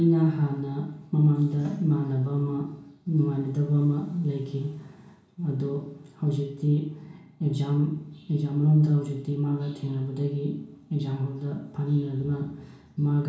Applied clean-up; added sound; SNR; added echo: none; none; none; reverberation time 0.6 s.